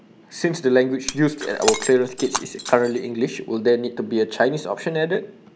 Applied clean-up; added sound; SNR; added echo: none; Shatter; 10 dB; none.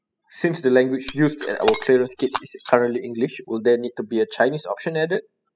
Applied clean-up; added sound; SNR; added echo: classical method spectral subtraction.